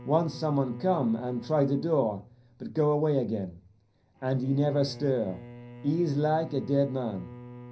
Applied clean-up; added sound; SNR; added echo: none; Bowed string instrument; 18 dB; reverberation time 0.5 s.